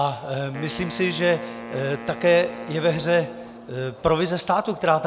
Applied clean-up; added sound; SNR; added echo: none; Wind instrument, woodwind instrument; 15 dB; none.